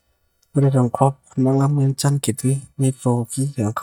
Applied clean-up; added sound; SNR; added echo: neural mask model DeepFilterNet 3.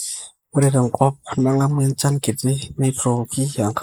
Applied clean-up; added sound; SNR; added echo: neural mask model Resemble Enhance denoiser.